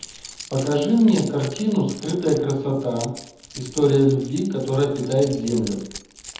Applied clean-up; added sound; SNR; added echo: none; Keys jangling; 18 dB; reverberation time 1.0 s.